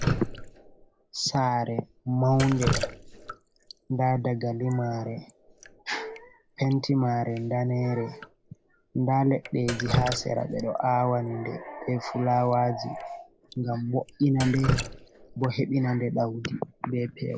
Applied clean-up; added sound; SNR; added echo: none; Drip; 9 dB; none.